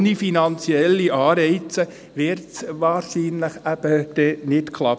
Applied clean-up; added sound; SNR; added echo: none; none; none; none.